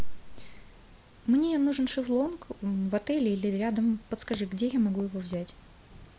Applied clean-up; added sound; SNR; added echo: none; none; none; none.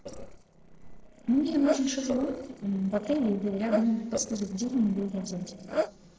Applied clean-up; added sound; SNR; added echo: neural separator model SepFormer DNS4.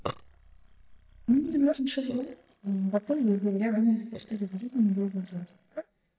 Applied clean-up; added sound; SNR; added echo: neural mask model DeepFilterNet 3.